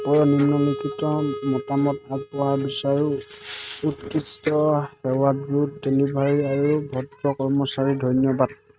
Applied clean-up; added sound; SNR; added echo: neural mask model RNNoise.